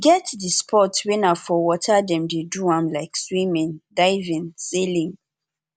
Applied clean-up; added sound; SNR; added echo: none; none; none; none.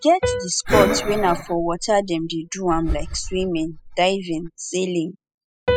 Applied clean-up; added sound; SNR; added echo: classical method spectral subtraction.